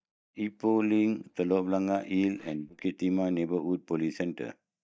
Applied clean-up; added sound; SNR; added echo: neural mask model DeepFilterNet 3.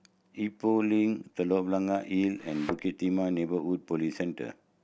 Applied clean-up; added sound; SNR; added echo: none; Thump, thud; 12 dB; none.